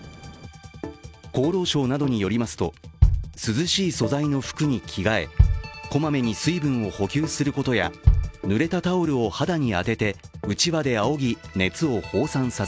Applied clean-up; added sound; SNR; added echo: none; Bass drum; 1 dB; none.